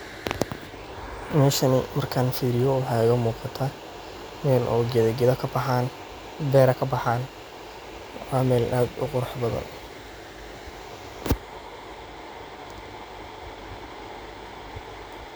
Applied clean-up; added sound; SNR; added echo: none; none; none; none.